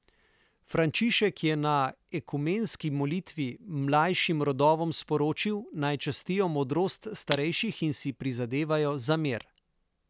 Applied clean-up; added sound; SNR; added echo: none; Shatter; 10 dB; none.